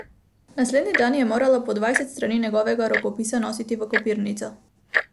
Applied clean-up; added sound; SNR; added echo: none; Tick-tock; 8 dB; none.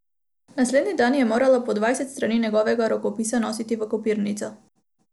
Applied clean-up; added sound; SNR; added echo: none; none; none; none.